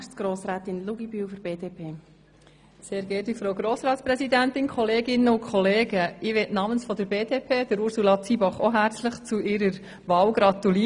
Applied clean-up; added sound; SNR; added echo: none; none; none; none.